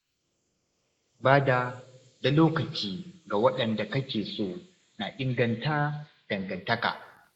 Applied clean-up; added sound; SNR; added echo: neural mask model Resemble Enhance denoiser.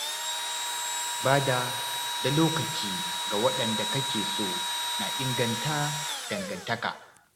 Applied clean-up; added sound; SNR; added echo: none; Engine / Drill; 1 dB; none.